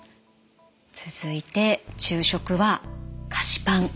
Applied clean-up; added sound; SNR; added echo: none; none; none; none.